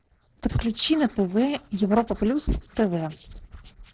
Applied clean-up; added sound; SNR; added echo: neural separator model SepFormer DNS4.